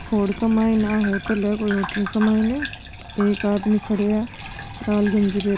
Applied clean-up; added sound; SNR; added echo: none; Bathtub (filling or washing) / Gurgling; 14 dB; none.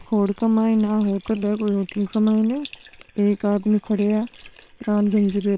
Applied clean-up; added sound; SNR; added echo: neural separator model SepFormer WHAM!.